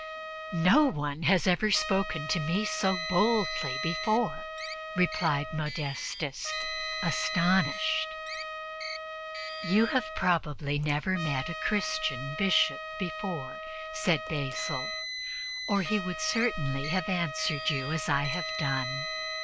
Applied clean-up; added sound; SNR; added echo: none; Trumpet + Car; 6 dB; none.